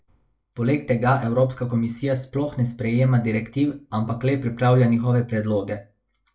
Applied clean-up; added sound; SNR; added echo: none; none; none; reverberation time 0.2 s.